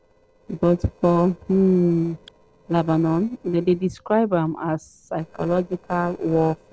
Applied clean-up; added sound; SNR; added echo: neural separator model SepFormer DNS4.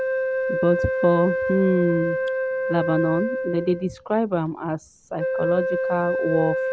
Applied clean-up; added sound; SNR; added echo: none; Wind instrument, woodwind instrument; 1 dB; none.